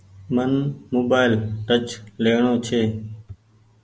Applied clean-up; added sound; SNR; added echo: none; none; none; none.